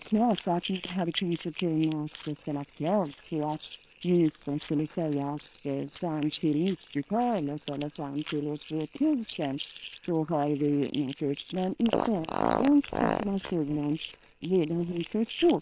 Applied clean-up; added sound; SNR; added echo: neural separator model SepFormer WHAM!.